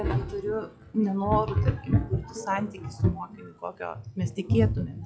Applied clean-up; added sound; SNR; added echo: classical method log-MMSE.